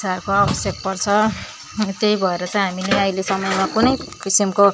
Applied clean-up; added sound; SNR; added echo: none; Snare drum; 17 dB; none.